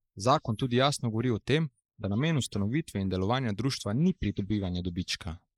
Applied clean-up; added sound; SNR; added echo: neural mask model Resemble Enhance denoiser.